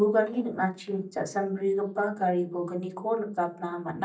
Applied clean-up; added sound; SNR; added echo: neural mask model DeepFilterNet 3.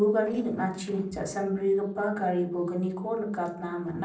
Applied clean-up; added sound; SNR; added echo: neural separator model SepFormer DNS4.